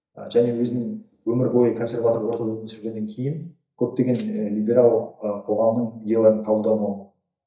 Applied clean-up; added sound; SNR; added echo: neural mask model DeepFilterNet 3.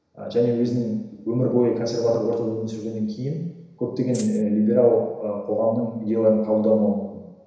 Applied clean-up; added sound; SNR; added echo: none; Rattle (instrument); 17 dB; reverberation time 1.0 s.